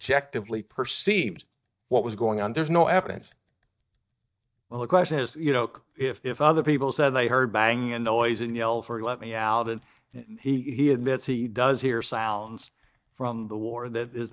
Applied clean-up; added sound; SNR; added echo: neural mask model DeepFilterNet 3.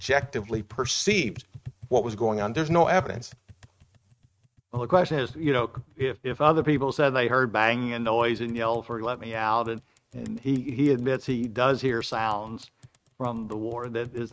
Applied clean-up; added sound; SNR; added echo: neural mask model RNNoise.